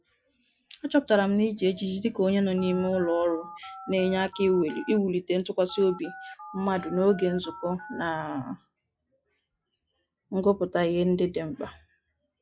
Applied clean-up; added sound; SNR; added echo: classical method log-MMSE.